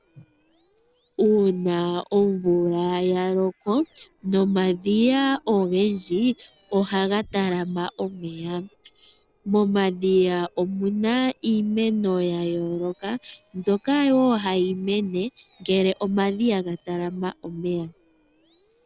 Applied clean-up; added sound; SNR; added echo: neural separator model SepFormer DNS4.